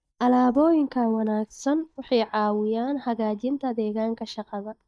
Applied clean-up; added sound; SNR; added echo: neural mask model DeepFilterNet 3.